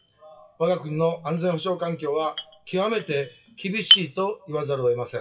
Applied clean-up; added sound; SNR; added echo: classical method WPE with log-MMSE.